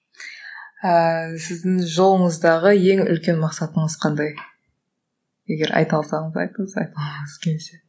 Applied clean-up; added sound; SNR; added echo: none; none; none; none.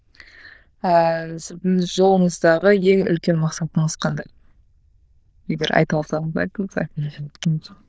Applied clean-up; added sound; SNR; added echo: neural diffusion model UNIVERSE++.